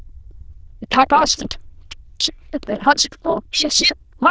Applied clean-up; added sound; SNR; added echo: neural diffusion model UNIVERSE++.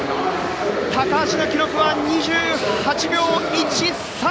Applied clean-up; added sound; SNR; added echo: none; Accordion; 18 dB; none.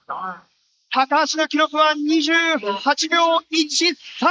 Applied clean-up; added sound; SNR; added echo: neural mask model Resemble Enhance denoiser.